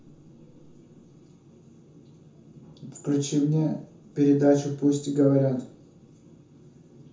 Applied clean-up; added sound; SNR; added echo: none; none; none; reverberation time 0.6 s.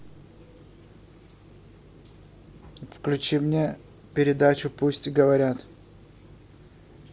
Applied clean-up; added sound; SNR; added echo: none; none; none; none.